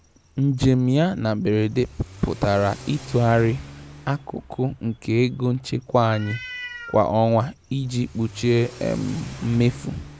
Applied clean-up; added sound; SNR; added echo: none; Accelerating, revving, vroom / Car + Meow; 18 dB; none.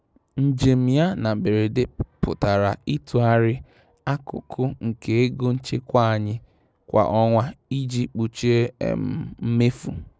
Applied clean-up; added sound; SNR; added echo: none; none; none; none.